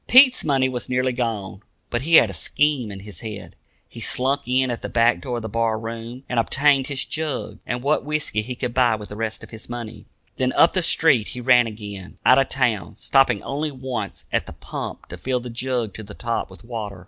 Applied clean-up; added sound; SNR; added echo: none; none; none; none.